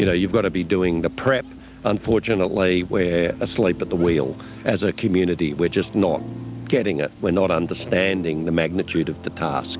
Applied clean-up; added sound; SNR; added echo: none; none; none; none.